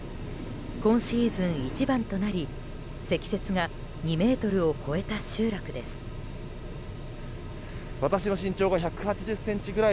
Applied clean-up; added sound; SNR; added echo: none; Mechanical fan; 8 dB; none.